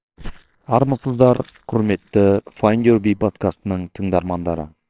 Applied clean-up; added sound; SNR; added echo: neural separator model SepFormer WHAMR!.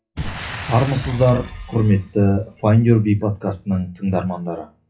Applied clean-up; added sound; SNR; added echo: classical method WPE with log-MMSE.